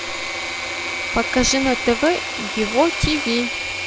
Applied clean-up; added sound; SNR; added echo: none; Engine / Mechanisms; 4 dB; none.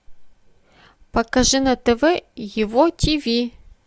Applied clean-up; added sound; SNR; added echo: none; none; none; none.